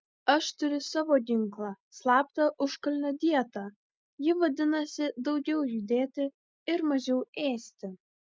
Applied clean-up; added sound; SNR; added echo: none; none; none; none.